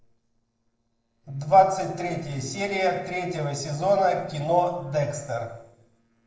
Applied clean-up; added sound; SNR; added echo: neural separator model SepFormer DNS4.